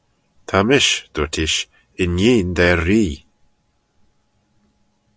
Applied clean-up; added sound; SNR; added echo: none; none; none; none.